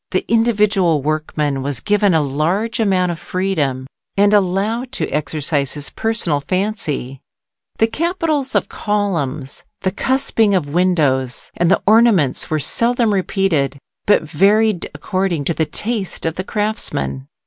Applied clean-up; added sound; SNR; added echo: none; none; none; none.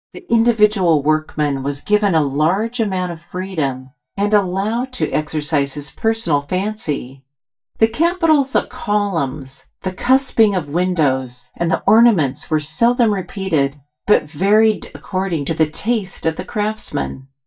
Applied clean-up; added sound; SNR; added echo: neural mask model DeepFilterNet 3.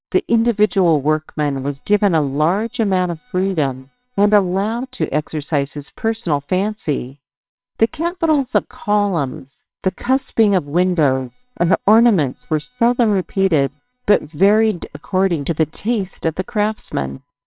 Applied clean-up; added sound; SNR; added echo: neural separator model SepFormer WHAMR!.